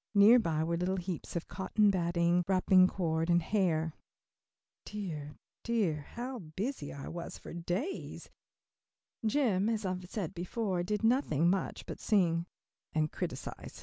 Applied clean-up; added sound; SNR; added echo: none; none; none; none.